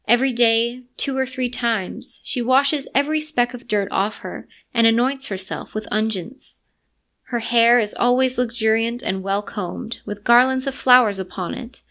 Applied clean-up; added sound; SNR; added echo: none; none; none; none.